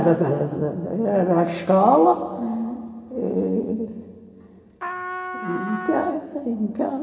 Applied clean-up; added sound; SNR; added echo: none; Trumpet; 10 dB; reverberation time 2.7 s.